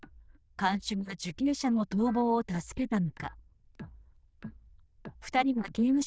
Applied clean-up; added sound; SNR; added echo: neural diffusion model UNIVERSE++.